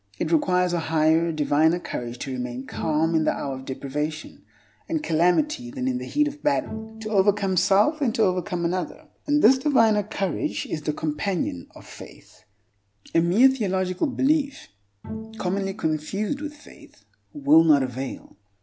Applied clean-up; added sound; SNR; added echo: none; Bowed string instrument; 15 dB; none.